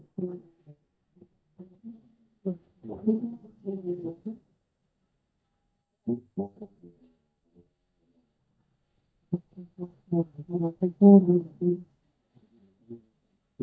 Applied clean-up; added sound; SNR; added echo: neural mask model DeepFilterNet 3.